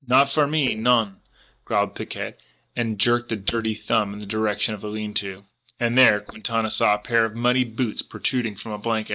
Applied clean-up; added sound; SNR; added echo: neural mask model DeepFilterNet 3.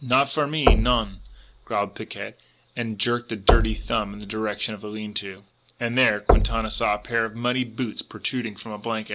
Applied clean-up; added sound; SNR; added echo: none; Knock; 0 dB; none.